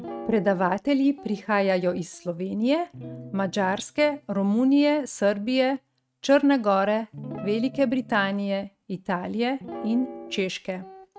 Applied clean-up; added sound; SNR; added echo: neural mask model RNNoise.